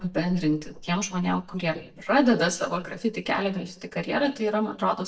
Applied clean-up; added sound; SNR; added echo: neural mask model DeepFilterNet 3.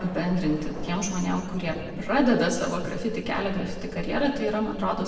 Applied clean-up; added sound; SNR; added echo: none; Thunder; 16 dB; reverberation time 1.2 s.